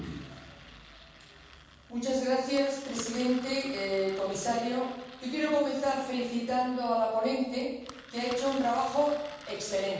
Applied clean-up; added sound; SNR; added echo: none; Engine; 18 dB; reverberation time 1.2 s.